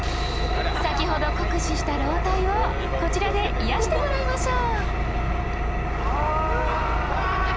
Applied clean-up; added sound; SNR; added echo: none; Engine; -3 dB; none.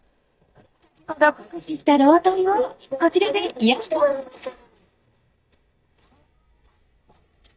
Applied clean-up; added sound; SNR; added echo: neural mask model DeepFilterNet 3.